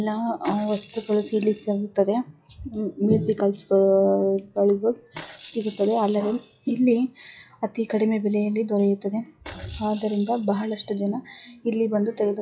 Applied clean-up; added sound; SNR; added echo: classical method log-MMSE.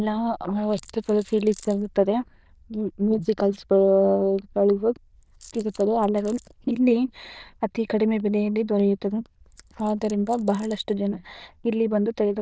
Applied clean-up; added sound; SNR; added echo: neural diffusion model UNIVERSE++.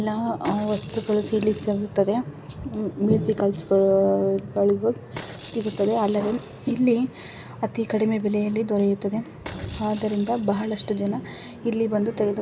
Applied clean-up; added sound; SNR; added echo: none; Rattle / Rattle (instrument); 12 dB; none.